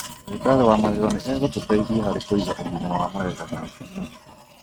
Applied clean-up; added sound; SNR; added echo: neural mask model RNNoise.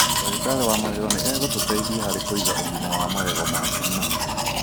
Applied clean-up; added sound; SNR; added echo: none; Domestic sounds, home sounds; -4 dB; none.